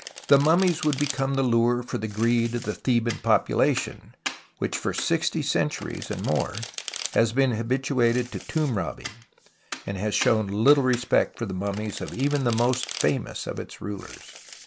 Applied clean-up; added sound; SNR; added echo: none; Domestic sounds, home sounds; 15 dB; none.